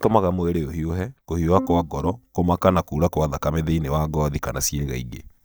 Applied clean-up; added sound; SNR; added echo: neural mask model DeepFilterNet 3.